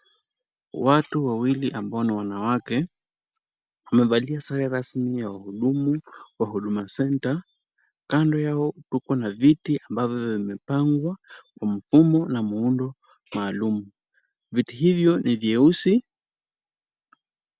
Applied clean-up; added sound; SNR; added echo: none; none; none; none.